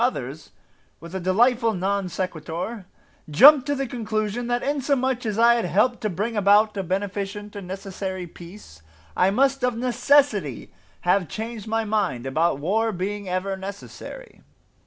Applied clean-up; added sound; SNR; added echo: none; none; none; none.